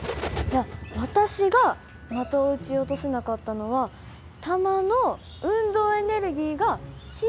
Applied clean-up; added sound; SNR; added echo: none; Bird; 13 dB; none.